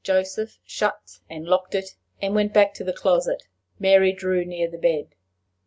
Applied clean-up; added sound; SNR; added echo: none; none; none; none.